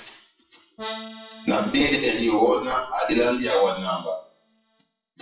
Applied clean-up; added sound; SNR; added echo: classical method WPE with log-MMSE.